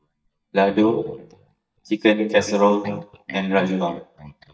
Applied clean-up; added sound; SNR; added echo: neural mask model DeepFilterNet 3.